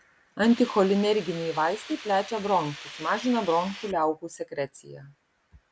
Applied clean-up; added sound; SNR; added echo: none; Hiss; 15 dB; none.